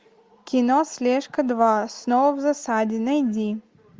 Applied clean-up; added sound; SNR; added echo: none; none; none; none.